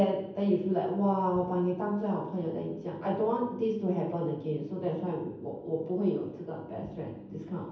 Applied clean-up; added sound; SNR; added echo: none; none; none; reverberation time 0.9 s.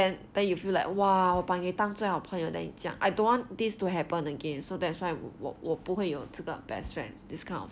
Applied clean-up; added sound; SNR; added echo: none; none; none; none.